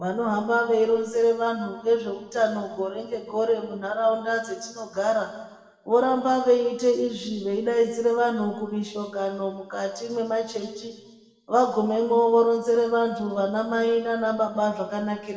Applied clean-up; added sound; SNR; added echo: none; none; none; reverberation time 1.2 s.